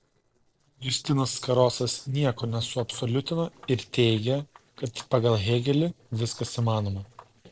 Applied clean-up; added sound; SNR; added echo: neural separator model SepFormer DNS4.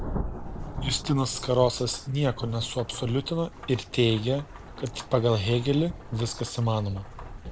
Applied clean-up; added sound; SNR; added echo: none; Rain / Thunderstorm; 10 dB; none.